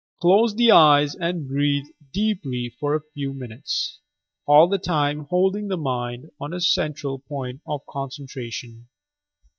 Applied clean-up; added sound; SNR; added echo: neural mask model DeepFilterNet 3.